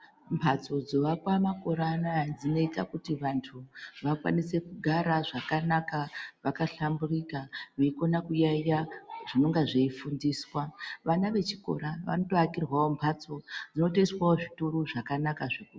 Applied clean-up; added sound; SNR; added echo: none; none; none; none.